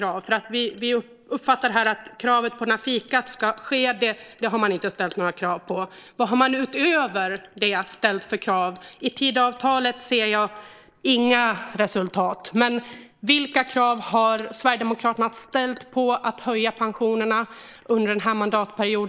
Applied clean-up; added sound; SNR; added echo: neural mask model Resemble Enhance denoiser.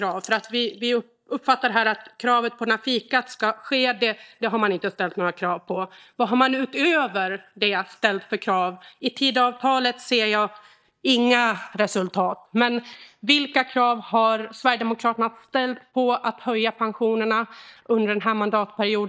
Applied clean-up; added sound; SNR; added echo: neural mask model DeepFilterNet 3.